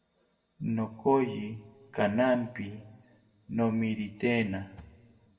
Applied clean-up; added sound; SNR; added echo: none; none; none; reverberation time 0.9 s.